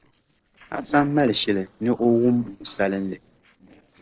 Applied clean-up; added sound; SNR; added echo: neural separator model SepFormer DNS4.